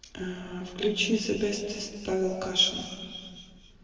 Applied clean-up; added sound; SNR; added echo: none; none; none; reverberation time 2.0 s.